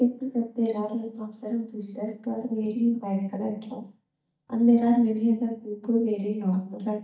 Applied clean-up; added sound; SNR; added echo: neural mask model DeepFilterNet 3.